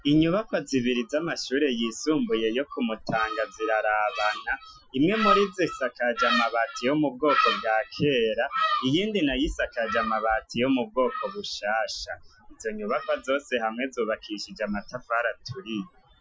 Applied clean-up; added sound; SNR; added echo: classical method Wiener filter.